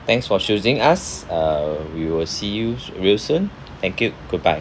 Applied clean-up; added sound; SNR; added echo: none; none; none; none.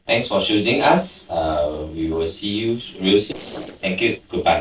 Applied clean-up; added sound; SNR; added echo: neural separator model SepFormer DNS4.